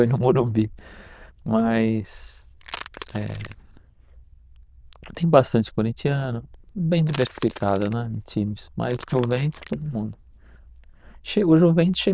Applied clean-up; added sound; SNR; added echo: neural diffusion model UNIVERSE++.